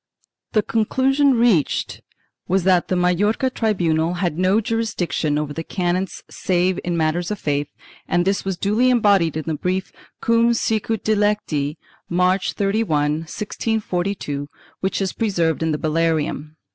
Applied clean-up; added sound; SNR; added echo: none; none; none; none.